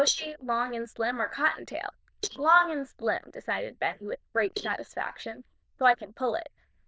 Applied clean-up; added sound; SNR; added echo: neural diffusion model UNIVERSE++.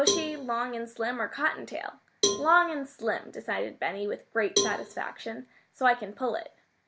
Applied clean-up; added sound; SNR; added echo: none; Cowbell; 5 dB; none.